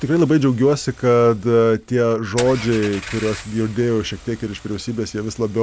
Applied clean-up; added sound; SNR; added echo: none; Engine / Car; 18 dB; none.